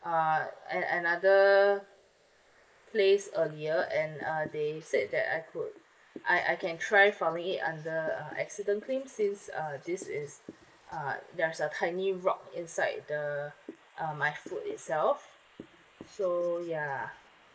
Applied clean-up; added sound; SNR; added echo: neural mask model Resemble Enhance denoiser.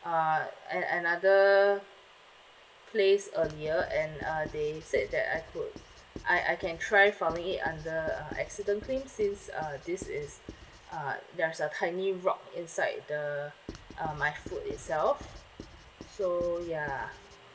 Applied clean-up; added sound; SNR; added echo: none; Writing; 17 dB; none.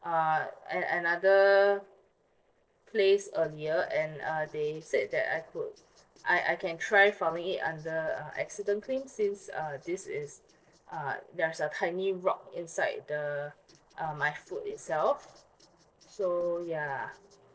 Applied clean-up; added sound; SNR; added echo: neural separator model SepFormer DNS4.